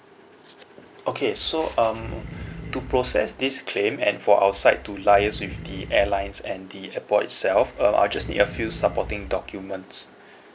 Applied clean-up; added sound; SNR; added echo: none; Animal; 14 dB; none.